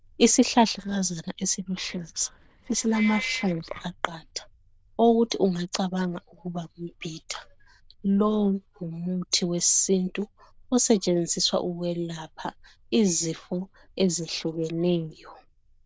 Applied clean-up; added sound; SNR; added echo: neural diffusion model UNIVERSE++.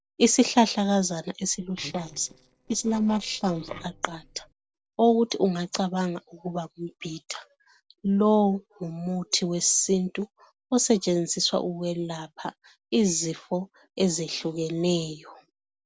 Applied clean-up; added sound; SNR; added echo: neural separator model SepFormer DNS4.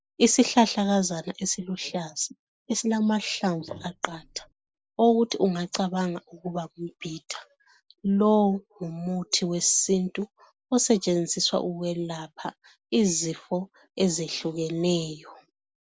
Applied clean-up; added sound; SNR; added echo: neural mask model Resemble Enhance denoiser.